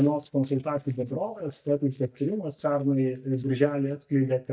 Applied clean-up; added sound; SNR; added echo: neural mask model DeepFilterNet 3.